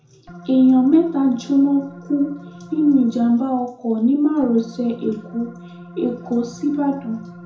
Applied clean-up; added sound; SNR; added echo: none; Organ; 18 dB; reverberation time 0.6 s.